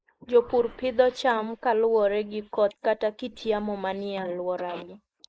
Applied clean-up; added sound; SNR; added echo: neural mask model Resemble Enhance denoiser.